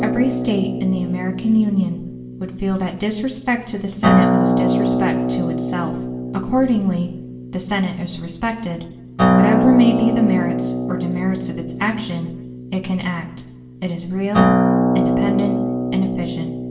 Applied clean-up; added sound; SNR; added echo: none; Acoustic guitar; -1 dB; reverberation time 0.7 s.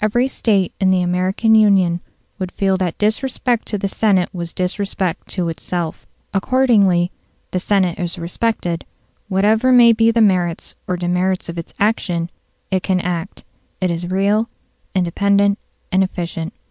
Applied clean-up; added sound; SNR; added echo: none; none; none; none.